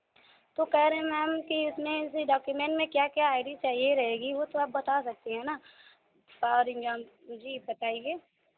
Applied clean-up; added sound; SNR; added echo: none; none; none; none.